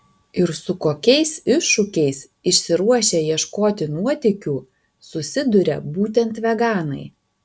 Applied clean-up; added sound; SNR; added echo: none; none; none; none.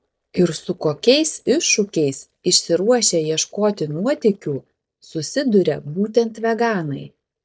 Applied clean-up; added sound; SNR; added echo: neural mask model DeepFilterNet 3.